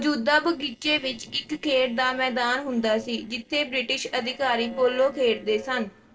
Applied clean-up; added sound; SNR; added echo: neural separator model SepFormer DNS4.